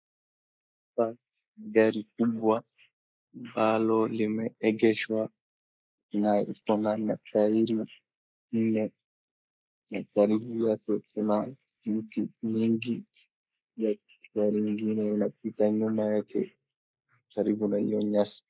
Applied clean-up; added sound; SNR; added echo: neural mask model Resemble Enhance denoiser.